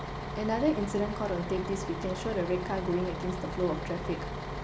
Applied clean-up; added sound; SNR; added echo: none; Bus; 5 dB; none.